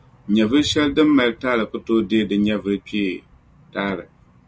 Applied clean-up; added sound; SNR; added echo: none; none; none; none.